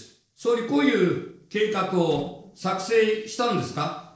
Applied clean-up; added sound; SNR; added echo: neural separator model SepFormer DNS4.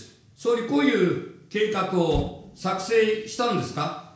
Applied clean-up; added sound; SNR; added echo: none; Motor vehicle (road); 16 dB; reverberation time 0.5 s.